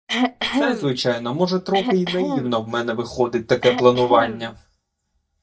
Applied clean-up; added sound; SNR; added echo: neural mask model DeepFilterNet 3.